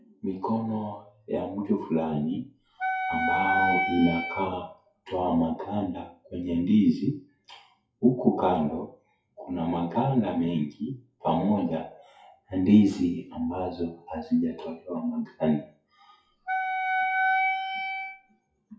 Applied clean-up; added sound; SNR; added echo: classical method WPE with log-MMSE.